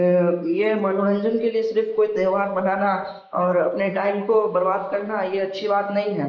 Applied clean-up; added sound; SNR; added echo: neural mask model Resemble Enhance denoiser.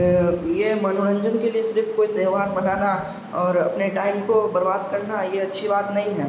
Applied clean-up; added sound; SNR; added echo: none; none; none; none.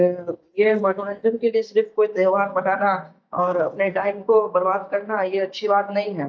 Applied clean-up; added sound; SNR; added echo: neural mask model DeepFilterNet 3.